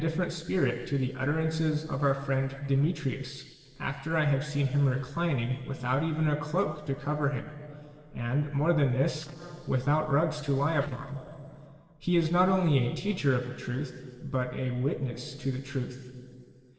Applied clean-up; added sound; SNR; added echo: neural separator model SepFormer DNS4.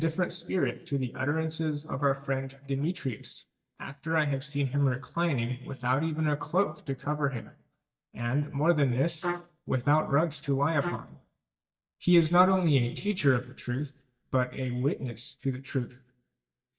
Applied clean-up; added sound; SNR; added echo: neural mask model DeepFilterNet 3.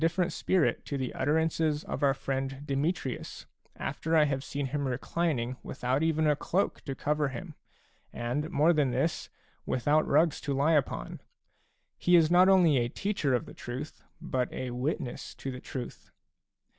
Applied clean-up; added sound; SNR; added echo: none; none; none; none.